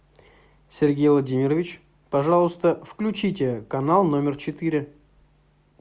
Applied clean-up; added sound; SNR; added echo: none; none; none; none.